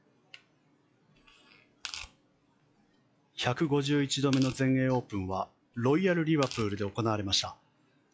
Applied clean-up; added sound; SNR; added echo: classical method log-MMSE.